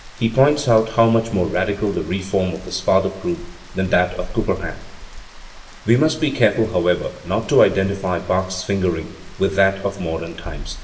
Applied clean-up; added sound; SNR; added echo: none; Rain; 15 dB; reverberation time 0.9 s.